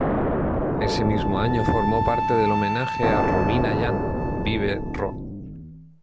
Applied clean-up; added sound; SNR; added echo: none; Wind instrument, woodwind instrument + Explosion; -2 dB; none.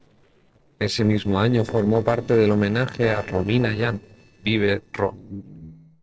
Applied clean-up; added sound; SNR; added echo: neural separator model SepFormer DNS4.